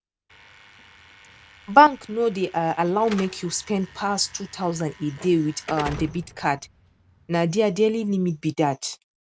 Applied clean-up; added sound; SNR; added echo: none; Slam / Alarm; 18 dB; none.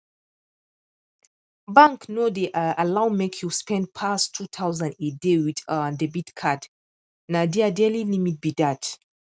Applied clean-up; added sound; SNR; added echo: none; none; none; none.